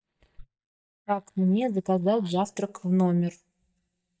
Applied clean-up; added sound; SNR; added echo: neural mask model DeepFilterNet 3.